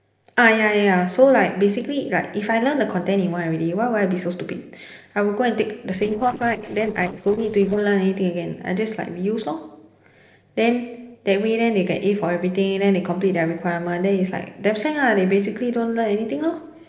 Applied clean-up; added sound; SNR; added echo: neural separator model SepFormer DNS4.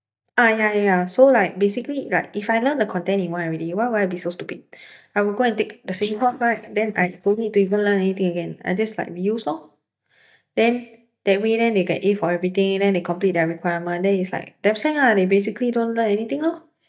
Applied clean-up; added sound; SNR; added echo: neural mask model DeepFilterNet 3.